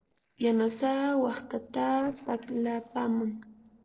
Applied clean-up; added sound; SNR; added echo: neural separator model SepFormer DNS4.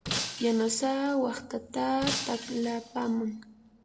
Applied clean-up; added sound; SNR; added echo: none; Shatter; 8 dB; reverberation time 0.4 s.